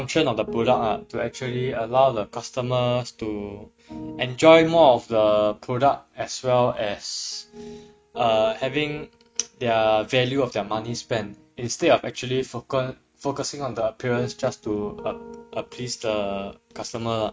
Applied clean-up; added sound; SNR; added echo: neural mask model RNNoise.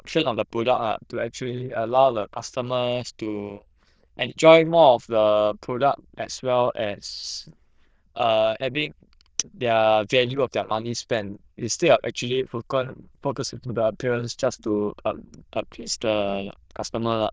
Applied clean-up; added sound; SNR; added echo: neural diffusion model UNIVERSE++.